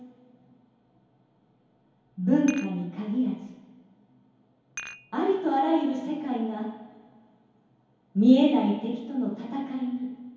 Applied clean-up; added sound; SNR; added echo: none; Dishes, pots, and pans; 17 dB; reverberation time 2.2 s.